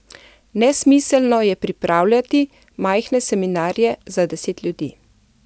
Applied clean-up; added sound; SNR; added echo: none; none; none; none.